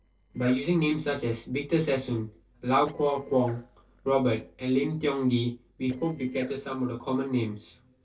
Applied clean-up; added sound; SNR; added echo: neural separator model SepFormer DNS4.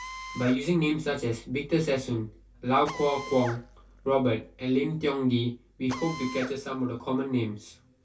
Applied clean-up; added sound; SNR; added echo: none; Drill; 16 dB; reverberation time 0.1 s.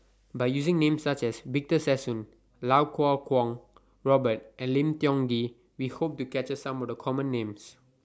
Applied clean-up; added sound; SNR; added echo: none; none; none; none.